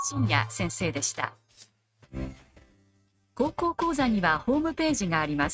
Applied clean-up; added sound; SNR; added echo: neural mask model RNNoise.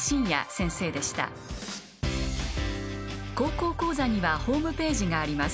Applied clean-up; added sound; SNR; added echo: none; none; none; none.